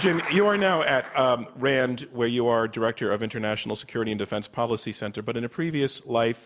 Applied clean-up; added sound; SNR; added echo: none; none; none; none.